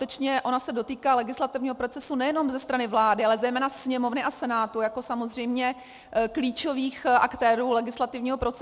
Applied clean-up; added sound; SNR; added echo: none; none; none; none.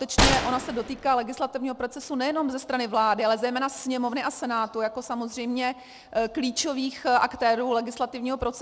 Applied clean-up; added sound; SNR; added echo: none; Gunshot, gunfire; 1 dB; none.